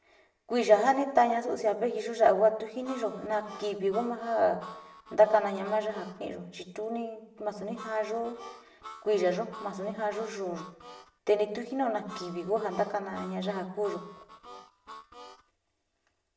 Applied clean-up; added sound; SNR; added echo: none; Harmonica; 18 dB; reverberation time 0.6 s.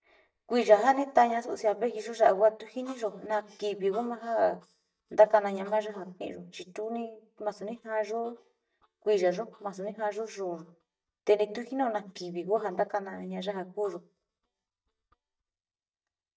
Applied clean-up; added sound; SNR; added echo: neural mask model DeepFilterNet 3.